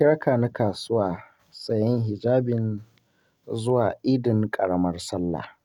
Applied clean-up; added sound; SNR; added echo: none; none; none; none.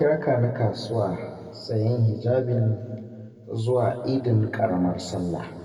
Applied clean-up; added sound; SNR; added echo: none; none; none; reverberation time 2.2 s.